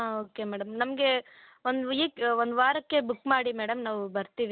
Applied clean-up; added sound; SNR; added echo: none; none; none; none.